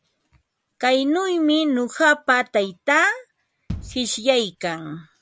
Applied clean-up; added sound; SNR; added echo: none; Bass drum; 15 dB; none.